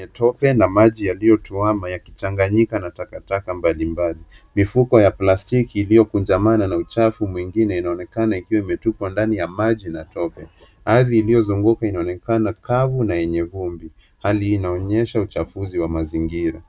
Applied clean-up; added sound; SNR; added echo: none; none; none; none.